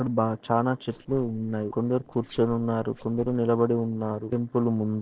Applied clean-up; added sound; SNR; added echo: neural separator model SepFormer DNS4.